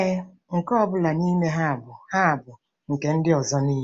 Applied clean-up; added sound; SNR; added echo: none; none; none; none.